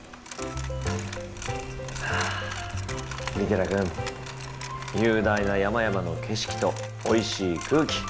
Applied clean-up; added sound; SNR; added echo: none; Walk, footsteps / Waves, surf / Wind + Coin (dropping); 12 dB; none.